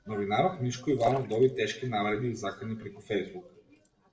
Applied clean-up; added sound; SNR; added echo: neural separator model SepFormer DNS4.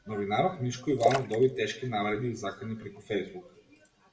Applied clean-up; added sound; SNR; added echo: none; Splash, splatter; 6 dB; reverberation time 0.7 s.